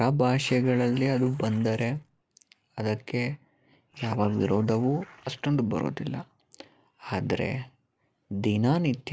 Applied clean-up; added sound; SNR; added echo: neural mask model Resemble Enhance denoiser.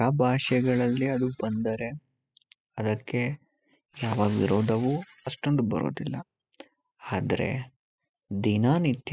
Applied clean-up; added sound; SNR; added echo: classical method spectral subtraction.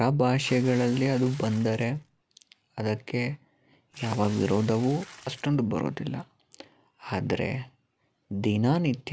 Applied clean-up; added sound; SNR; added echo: none; Water / Splash, splatter; 19 dB; none.